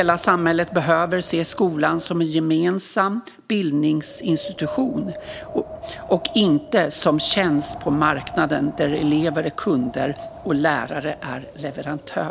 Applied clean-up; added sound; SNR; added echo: none; Wind; 15 dB; none.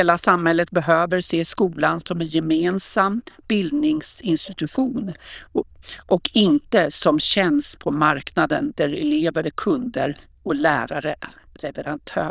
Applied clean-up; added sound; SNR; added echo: neural diffusion model UNIVERSE++.